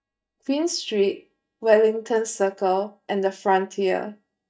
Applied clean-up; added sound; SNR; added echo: neural mask model DeepFilterNet 3.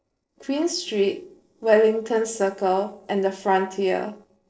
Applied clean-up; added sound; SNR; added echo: neural separator model SepFormer DNS4.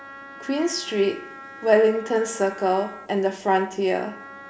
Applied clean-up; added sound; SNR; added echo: none; Wind instrument, woodwind instrument; 18 dB; reverberation time 0.5 s.